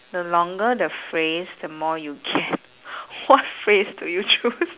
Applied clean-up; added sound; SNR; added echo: none; none; none; none.